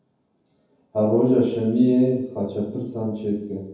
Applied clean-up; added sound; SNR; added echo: none; none; none; reverberation time 0.9 s.